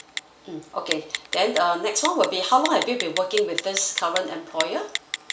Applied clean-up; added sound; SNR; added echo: none; Telephone; 8 dB; reverberation time 0.4 s.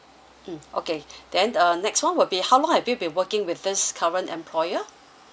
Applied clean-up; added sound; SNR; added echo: none; none; none; none.